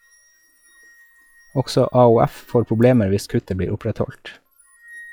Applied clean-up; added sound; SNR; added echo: classical method log-MMSE.